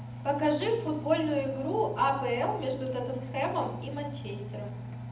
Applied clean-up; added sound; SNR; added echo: none; Engine; 9 dB; reverberation time 0.8 s.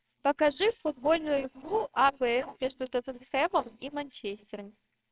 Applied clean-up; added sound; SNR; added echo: neural separator model SepFormer WHAMR!.